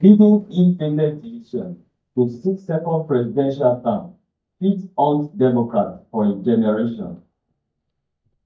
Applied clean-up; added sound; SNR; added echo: neural mask model DeepFilterNet 3.